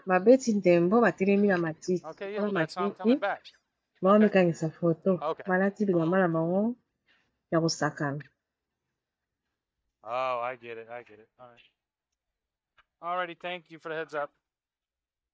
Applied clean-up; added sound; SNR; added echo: neural mask model DeepFilterNet 3.